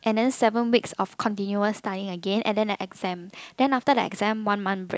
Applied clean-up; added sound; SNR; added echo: none; none; none; none.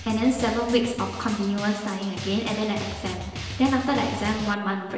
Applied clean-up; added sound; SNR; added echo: none; Drum; 11 dB; reverberation time 1.0 s.